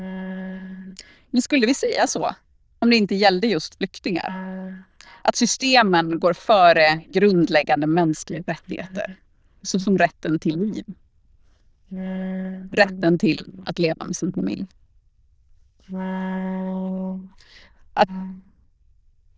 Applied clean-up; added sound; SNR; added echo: neural diffusion model UNIVERSE++.